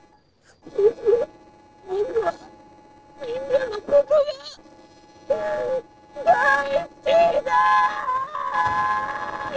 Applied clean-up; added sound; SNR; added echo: neural separator model SepFormer DNS4.